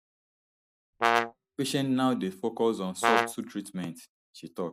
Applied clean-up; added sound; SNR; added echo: none; Brass instrument; -2 dB; none.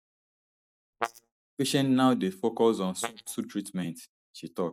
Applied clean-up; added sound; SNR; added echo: neural mask model DeepFilterNet 3.